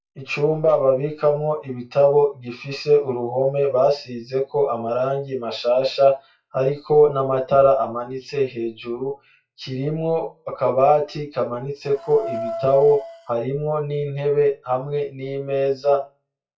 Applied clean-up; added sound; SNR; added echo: classical method WPE with log-MMSE.